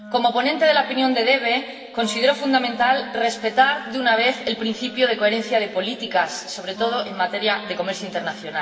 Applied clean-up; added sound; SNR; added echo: none; Wind instrument, woodwind instrument; 19 dB; reverberation time 1.9 s.